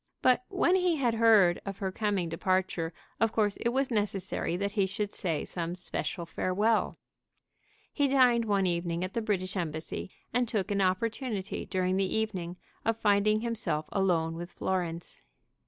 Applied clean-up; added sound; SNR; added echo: none; none; none; none.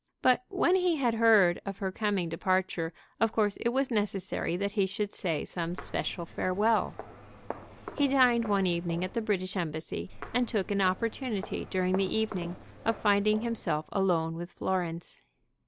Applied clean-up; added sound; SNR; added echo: none; Walk, footsteps; 15 dB; none.